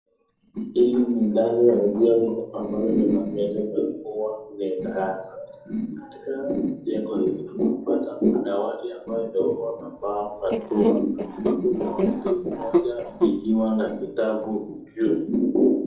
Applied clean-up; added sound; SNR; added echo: neural separator model SepFormer DNS4.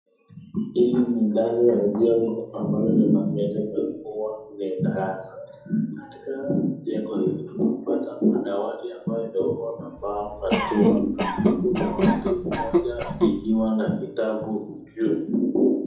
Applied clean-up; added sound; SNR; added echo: none; Cough; 3 dB; reverberation time 2.6 s.